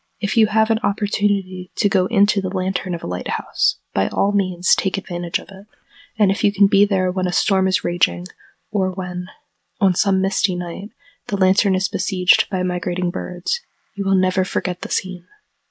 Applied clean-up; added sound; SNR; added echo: neural mask model Resemble Enhance denoiser.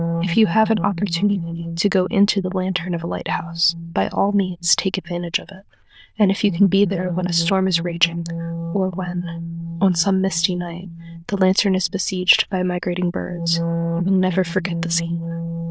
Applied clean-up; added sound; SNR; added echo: neural diffusion model UNIVERSE++.